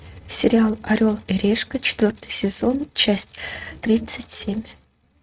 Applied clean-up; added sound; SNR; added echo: neural mask model RNNoise.